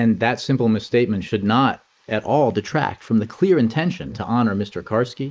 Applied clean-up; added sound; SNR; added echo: neural mask model Resemble Enhance denoiser.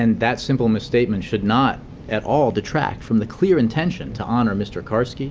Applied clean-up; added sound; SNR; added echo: none; none; none; none.